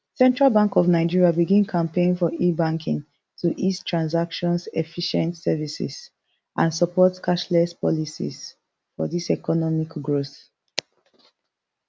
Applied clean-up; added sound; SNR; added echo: none; none; none; none.